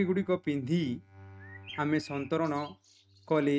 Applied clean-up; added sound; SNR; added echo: neural mask model RNNoise.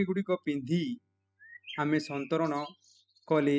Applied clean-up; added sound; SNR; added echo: classical method spectral subtraction.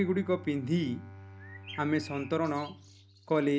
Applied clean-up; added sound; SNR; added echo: none; Bowed string instrument + Bird; 16 dB; none.